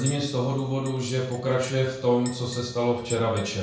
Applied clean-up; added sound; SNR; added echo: none; Chink, clink; 17 dB; reverberation time 0.6 s.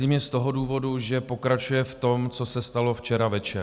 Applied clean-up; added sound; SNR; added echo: none; none; none; none.